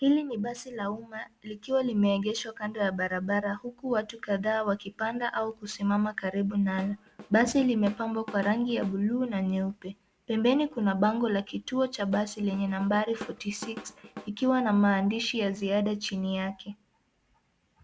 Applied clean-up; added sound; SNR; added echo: none; Drum / Drum kit; 16 dB; none.